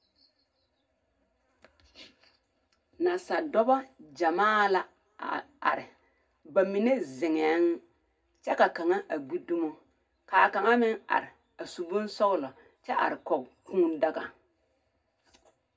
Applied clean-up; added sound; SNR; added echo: none; none; none; reverberation time 0.3 s.